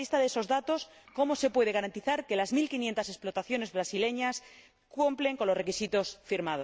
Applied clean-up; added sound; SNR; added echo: none; none; none; none.